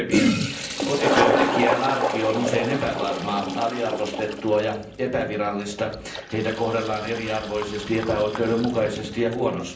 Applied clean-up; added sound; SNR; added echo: none; Toilet flush; 1 dB; reverberation time 0.6 s.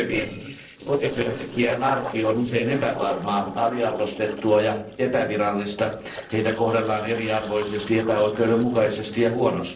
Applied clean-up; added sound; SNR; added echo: neural separator model SepFormer DNS4.